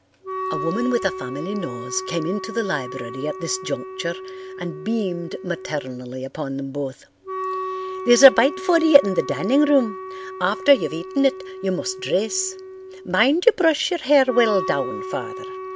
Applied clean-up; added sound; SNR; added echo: none; Wind instrument, woodwind instrument; 10 dB; none.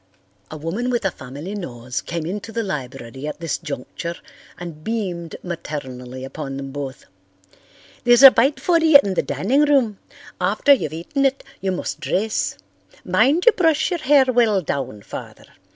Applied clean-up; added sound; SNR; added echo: none; none; none; none.